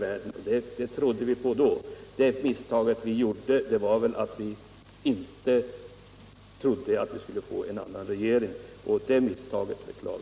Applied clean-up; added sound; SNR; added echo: none; none; none; none.